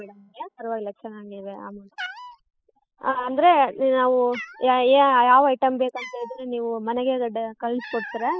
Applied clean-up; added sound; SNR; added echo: classical method spectral subtraction.